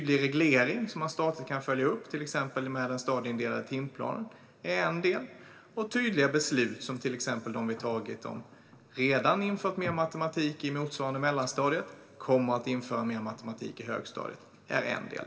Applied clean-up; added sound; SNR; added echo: none; none; none; reverberation time 1.8 s.